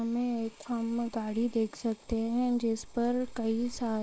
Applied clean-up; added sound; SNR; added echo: neural mask model Resemble Enhance denoiser.